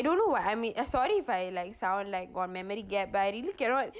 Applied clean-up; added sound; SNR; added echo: none; none; none; none.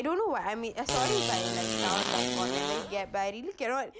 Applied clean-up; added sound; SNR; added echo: none; Fart; -1 dB; none.